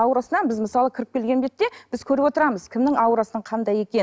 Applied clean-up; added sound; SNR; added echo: none; none; none; none.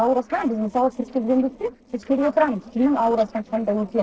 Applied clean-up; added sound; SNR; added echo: neural separator model SepFormer DNS4.